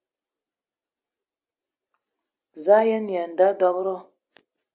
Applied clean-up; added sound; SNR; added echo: none; none; none; none.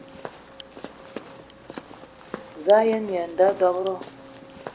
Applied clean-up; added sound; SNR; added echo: none; Walk, footsteps; 15 dB; none.